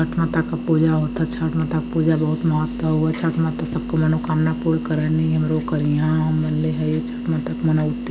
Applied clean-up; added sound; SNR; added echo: none; none; none; none.